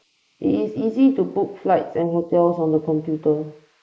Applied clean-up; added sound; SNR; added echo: neural mask model Resemble Enhance denoiser.